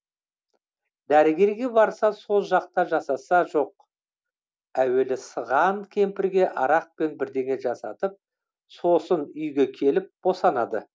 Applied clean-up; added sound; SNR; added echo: none; none; none; none.